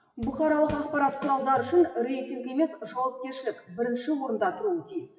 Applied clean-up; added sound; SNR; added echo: classical method WPE with log-MMSE.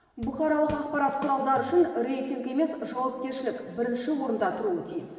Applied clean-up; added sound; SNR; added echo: none; Drum kit; 15 dB; reverberation time 2.1 s.